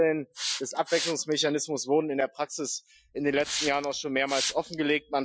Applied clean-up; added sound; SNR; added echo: classical method Wiener filter.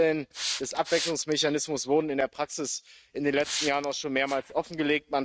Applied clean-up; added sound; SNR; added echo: neural mask model RNNoise.